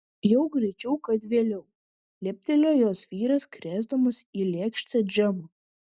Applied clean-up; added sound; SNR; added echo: none; none; none; none.